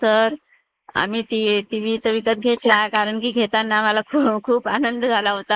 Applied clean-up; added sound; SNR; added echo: neural mask model Resemble Enhance denoiser.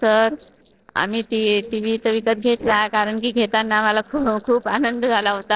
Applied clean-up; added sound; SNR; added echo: neural separator model SepFormer DNS4.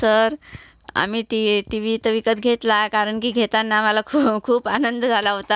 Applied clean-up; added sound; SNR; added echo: none; none; none; none.